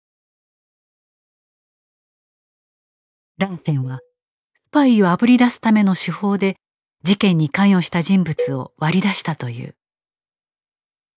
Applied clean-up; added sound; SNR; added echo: neural mask model DeepFilterNet 3.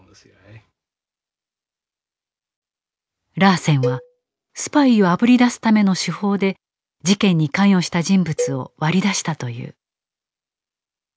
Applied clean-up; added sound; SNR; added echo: none; Cowbell; 11 dB; none.